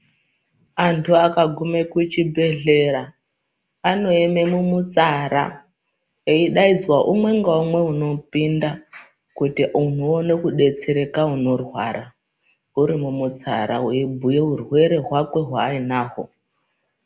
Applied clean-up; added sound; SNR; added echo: none; none; none; none.